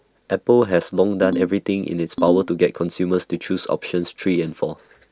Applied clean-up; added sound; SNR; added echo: none; Ringtone; 8 dB; none.